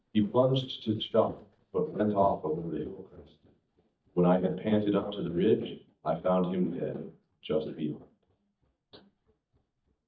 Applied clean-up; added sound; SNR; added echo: neural mask model DeepFilterNet 3.